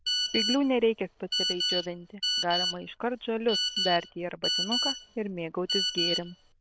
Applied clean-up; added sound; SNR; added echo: neural diffusion model UNIVERSE++.